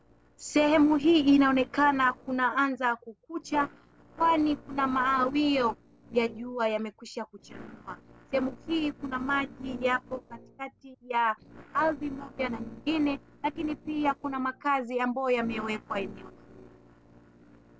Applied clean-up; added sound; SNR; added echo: neural separator model SepFormer DNS4.